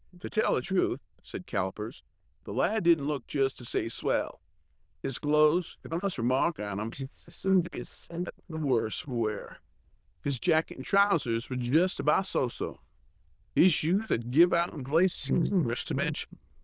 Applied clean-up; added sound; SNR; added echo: neural diffusion model UNIVERSE++.